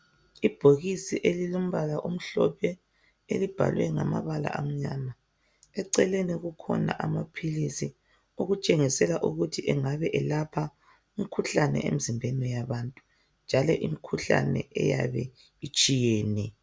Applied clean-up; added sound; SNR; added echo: none; none; none; none.